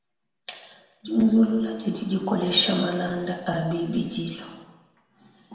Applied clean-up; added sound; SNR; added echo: none; none; none; reverberation time 1.0 s.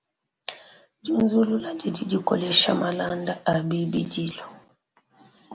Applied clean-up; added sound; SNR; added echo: none; none; none; none.